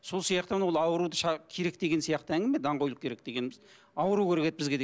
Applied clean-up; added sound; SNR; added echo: none; none; none; none.